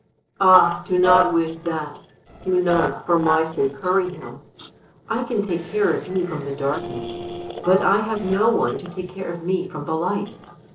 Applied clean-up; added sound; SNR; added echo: neural separator model SepFormer DNS4.